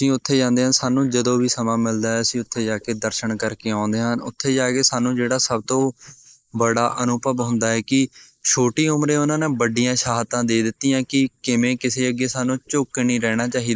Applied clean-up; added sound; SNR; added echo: neural mask model Resemble Enhance denoiser.